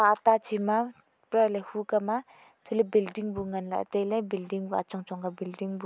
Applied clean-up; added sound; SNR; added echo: none; none; none; none.